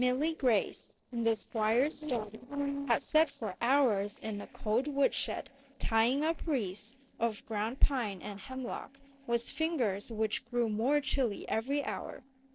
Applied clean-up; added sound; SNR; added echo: neural separator model SepFormer DNS4.